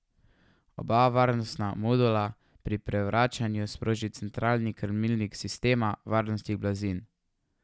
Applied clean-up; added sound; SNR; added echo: none; none; none; none.